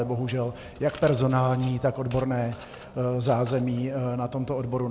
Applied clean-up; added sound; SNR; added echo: none; Bus + Coin (dropping) / Mechanisms; 20 dB; none.